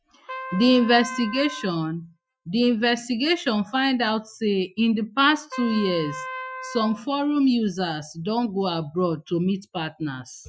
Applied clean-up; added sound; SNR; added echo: classical method Wiener filter.